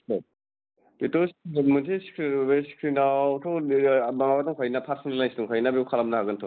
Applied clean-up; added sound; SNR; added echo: neural mask model Resemble Enhance denoiser.